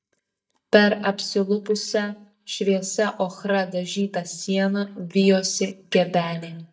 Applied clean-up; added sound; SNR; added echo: neural mask model DeepFilterNet 3.